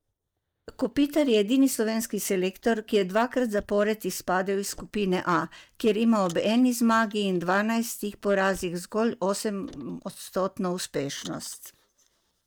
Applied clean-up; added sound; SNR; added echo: neural mask model DeepFilterNet 3.